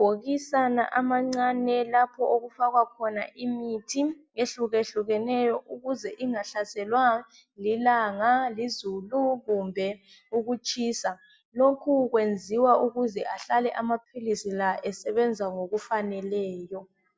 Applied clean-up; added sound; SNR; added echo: none; none; none; none.